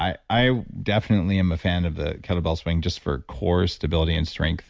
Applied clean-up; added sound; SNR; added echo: none; none; none; none.